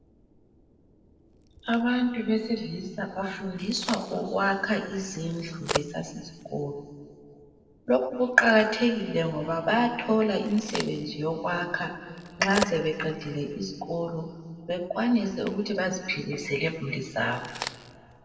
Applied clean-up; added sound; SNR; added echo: none; Crack; 14 dB; reverberation time 2.1 s.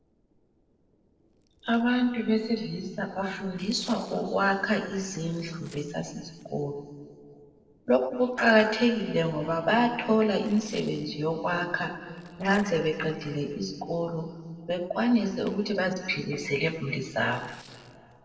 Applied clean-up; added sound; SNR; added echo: neural separator model SepFormer DNS4.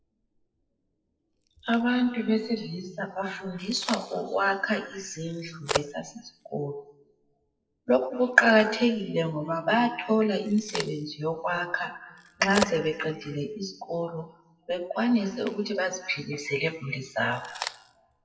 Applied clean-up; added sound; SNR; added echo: classical method WPE with log-MMSE.